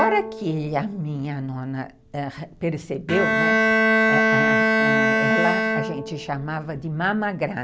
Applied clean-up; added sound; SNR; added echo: none; Bowed string instrument; -4 dB; none.